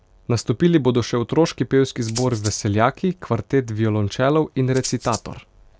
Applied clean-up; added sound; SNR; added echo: none; Rattle (instrument); 14 dB; none.